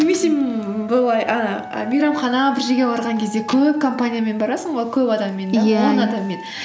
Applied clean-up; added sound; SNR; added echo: none; Wind instrument, woodwind instrument; 17 dB; none.